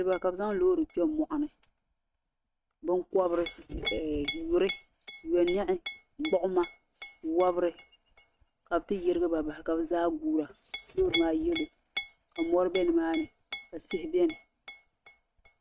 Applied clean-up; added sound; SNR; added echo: neural mask model RNNoise.